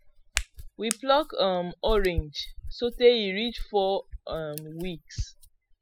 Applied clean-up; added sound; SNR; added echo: classical method spectral subtraction.